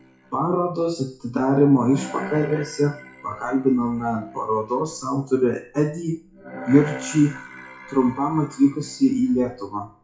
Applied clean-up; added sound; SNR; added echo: classical method WPE with log-MMSE.